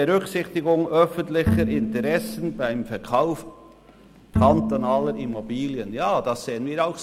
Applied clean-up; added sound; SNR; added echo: none; Bowed string instrument; 3 dB; none.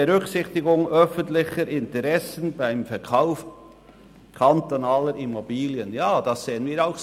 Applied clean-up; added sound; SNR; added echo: none; none; none; none.